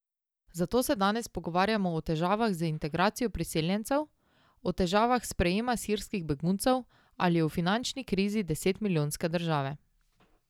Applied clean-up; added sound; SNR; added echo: none; none; none; none.